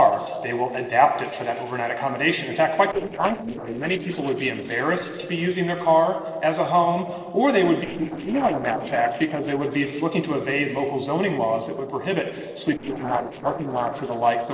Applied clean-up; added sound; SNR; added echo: neural separator model SepFormer DNS4.